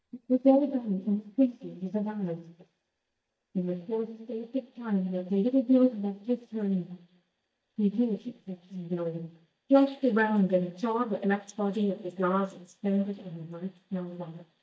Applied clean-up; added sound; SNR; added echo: neural mask model DeepFilterNet 3.